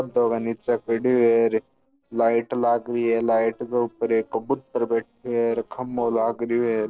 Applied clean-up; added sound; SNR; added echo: neural separator model SepFormer DNS4.